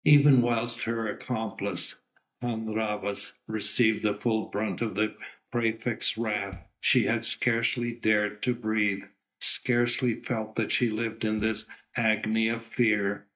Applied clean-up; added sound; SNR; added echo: neural mask model DeepFilterNet 3.